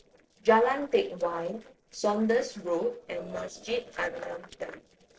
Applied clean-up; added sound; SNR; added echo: neural separator model SepFormer DNS4.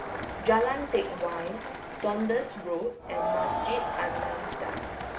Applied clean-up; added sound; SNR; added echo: none; Crowd; 3 dB; reverberation time 0.9 s.